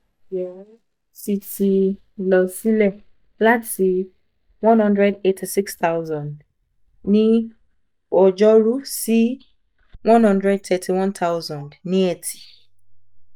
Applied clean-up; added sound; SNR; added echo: neural mask model DeepFilterNet 3.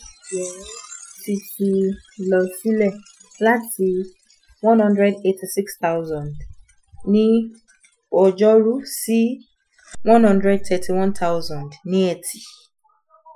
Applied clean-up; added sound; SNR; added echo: classical method Wiener filter.